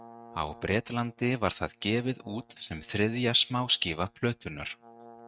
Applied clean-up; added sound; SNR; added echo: neural mask model RNNoise.